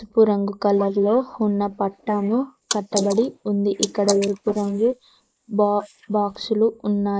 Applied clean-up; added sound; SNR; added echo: neural mask model Resemble Enhance denoiser.